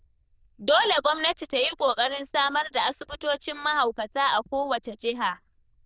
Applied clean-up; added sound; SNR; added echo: neural diffusion model UNIVERSE++.